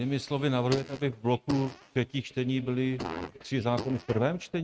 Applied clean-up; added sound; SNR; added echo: neural mask model RNNoise.